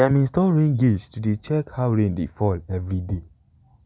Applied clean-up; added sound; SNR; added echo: none; none; none; none.